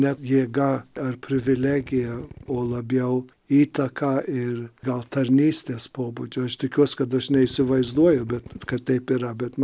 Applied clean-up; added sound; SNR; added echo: none; Drill; 19 dB; none.